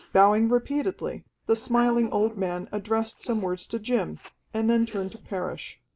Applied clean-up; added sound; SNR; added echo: neural mask model Resemble Enhance denoiser.